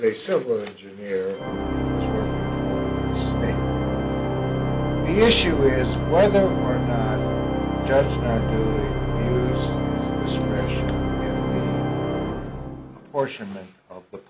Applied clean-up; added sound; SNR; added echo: none; Organ; -2 dB; none.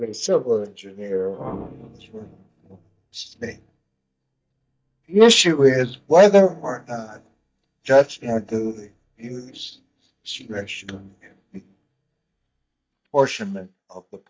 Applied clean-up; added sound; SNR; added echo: neural mask model DeepFilterNet 3.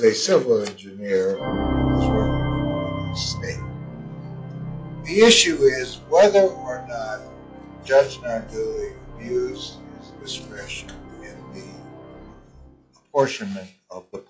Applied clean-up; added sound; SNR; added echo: classical method log-MMSE.